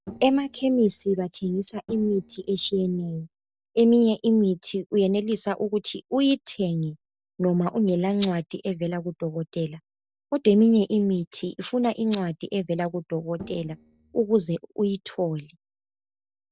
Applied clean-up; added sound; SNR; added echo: neural separator model SepFormer DNS4.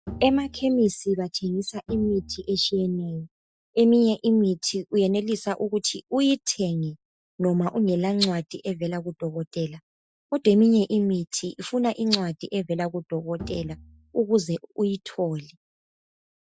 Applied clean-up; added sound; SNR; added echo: classical method Wiener filter.